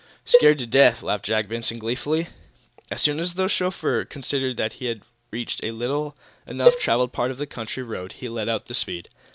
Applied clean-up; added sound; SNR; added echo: none; Cowbell; 0 dB; none.